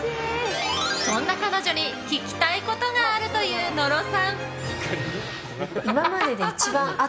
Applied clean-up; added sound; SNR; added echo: none; none; none; none.